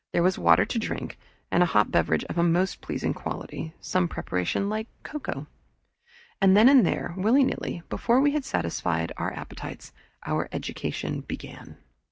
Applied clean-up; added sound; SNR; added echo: none; none; none; none.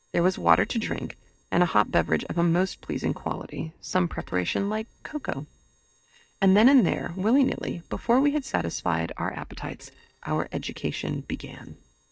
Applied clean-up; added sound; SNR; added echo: neural separator model SepFormer DNS4.